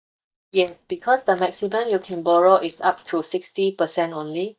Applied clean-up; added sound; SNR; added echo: neural mask model DeepFilterNet 3.